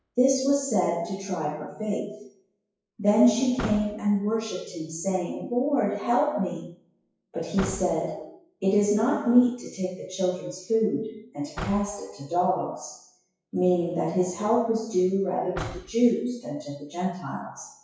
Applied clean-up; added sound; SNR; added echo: classical method WPE with log-MMSE.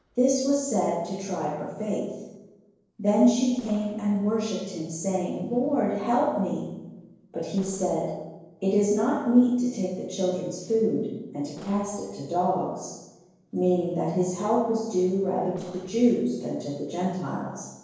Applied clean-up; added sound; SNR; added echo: neural separator model SepFormer DNS4.